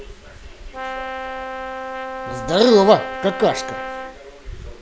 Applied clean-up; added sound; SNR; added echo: none; Brass instrument; 8 dB; none.